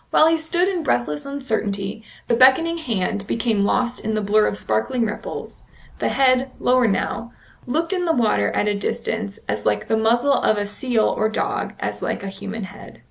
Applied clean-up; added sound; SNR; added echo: none; none; none; none.